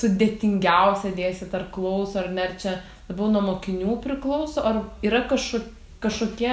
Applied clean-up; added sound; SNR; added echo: none; none; none; none.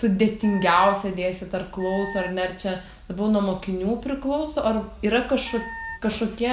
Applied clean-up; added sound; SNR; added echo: none; Wind instrument, woodwind instrument; 14 dB; none.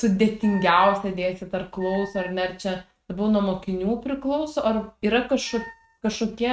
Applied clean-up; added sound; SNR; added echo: neural mask model RNNoise.